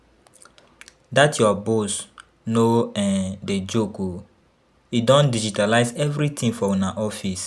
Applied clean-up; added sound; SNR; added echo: none; none; none; none.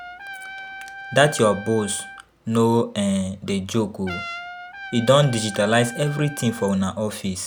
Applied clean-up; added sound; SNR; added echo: none; Trumpet; 15 dB; none.